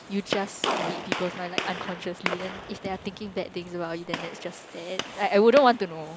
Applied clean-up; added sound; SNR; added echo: none; Gunshot, gunfire; 7 dB; none.